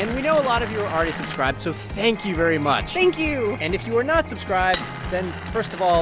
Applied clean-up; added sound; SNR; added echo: none; Glass; 13 dB; none.